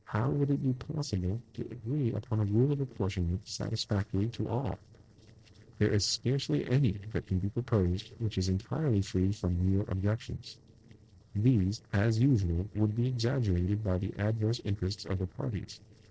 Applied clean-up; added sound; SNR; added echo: neural separator model SepFormer DNS4.